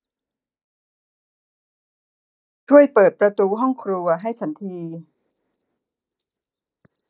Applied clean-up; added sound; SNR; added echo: neural mask model DeepFilterNet 3.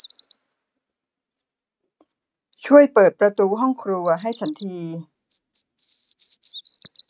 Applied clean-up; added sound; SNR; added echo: neural mask model RNNoise.